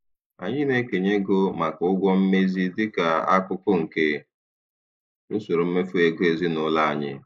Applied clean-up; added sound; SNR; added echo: neural mask model Resemble Enhance denoiser.